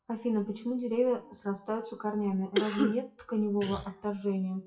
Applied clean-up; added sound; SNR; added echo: classical method WPE with log-MMSE.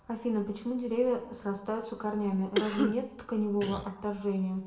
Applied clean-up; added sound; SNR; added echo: none; Cough; 4 dB; reverberation time 0.8 s.